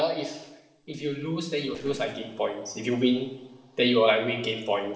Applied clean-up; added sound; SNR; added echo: neural separator model SepFormer DNS4.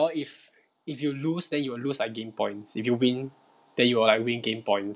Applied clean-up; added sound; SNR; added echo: none; none; none; none.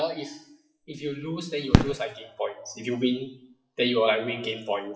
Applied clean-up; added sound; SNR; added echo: classical method WPE with log-MMSE.